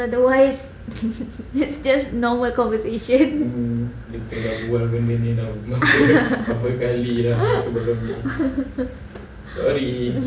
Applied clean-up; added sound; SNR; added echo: none; none; none; none.